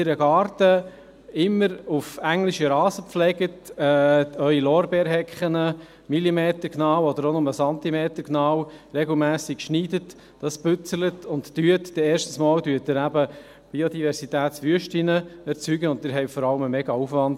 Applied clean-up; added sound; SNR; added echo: none; none; none; none.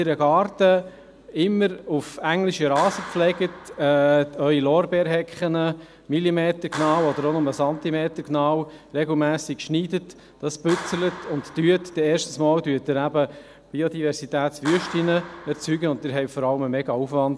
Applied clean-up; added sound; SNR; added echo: none; Clapping; 18 dB; none.